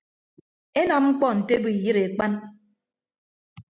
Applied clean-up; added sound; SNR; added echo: none; none; none; none.